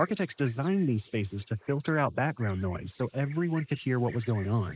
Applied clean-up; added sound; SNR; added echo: neural mask model Resemble Enhance denoiser.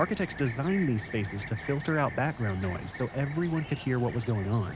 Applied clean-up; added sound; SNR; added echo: none; Fixed-wing aircraft, airplane; 14 dB; none.